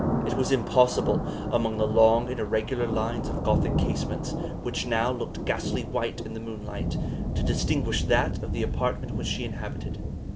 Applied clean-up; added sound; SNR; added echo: none; Thunder; 1 dB; none.